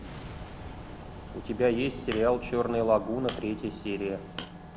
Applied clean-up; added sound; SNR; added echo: none; Hammer + Boom; 12 dB; none.